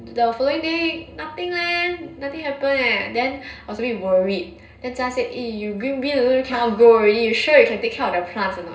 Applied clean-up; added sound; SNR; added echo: none; none; none; reverberation time 0.2 s.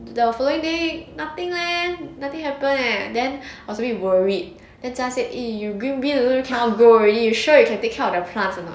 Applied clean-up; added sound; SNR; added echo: none; none; none; none.